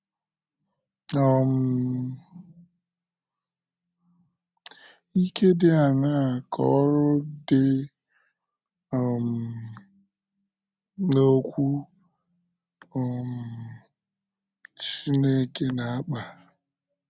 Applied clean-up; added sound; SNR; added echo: none; none; none; none.